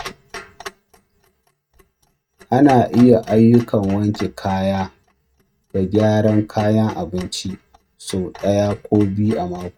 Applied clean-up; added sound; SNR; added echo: neural mask model RNNoise.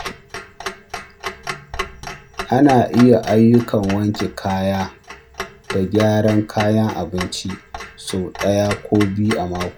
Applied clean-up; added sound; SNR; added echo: none; Clock; 13 dB; none.